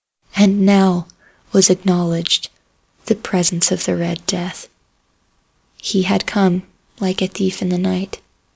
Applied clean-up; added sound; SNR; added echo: none; none; none; none.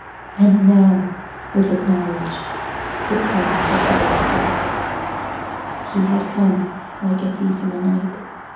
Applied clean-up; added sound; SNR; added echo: none; Car passing by; 5 dB; reverberation time 1.2 s.